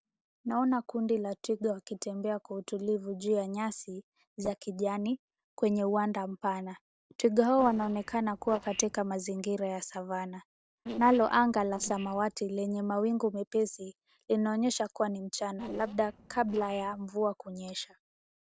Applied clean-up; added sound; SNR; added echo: neural separator model SepFormer DNS4.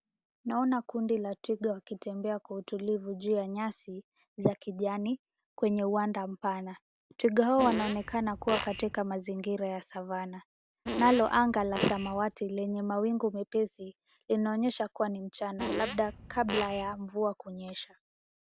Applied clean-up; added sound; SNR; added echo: none; Fart; 7 dB; none.